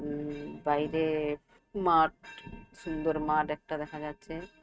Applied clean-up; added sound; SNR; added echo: neural mask model RNNoise.